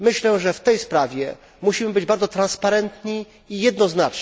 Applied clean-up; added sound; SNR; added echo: none; none; none; none.